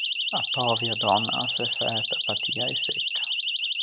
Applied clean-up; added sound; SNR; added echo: none; Siren; -4 dB; none.